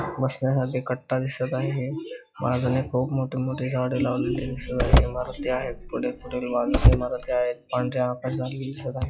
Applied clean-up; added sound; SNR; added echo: classical method log-MMSE.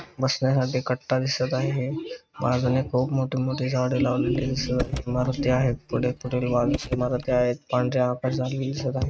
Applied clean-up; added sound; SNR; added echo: neural mask model RNNoise.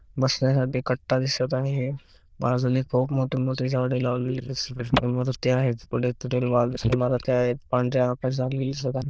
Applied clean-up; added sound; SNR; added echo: neural diffusion model UNIVERSE++.